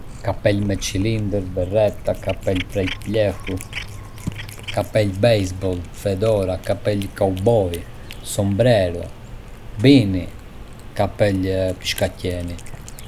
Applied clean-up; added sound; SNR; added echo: none; Cat; 12 dB; none.